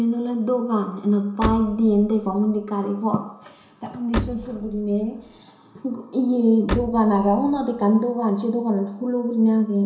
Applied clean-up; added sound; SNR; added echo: none; Slam; 10 dB; reverberation time 0.7 s.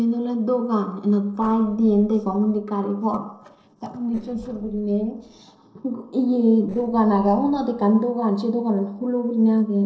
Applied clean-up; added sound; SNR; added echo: neural separator model SepFormer DNS4.